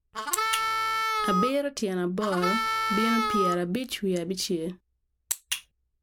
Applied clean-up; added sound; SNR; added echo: none; Harmonica; -2 dB; none.